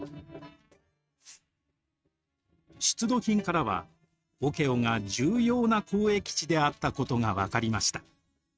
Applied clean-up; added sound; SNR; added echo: neural mask model RNNoise.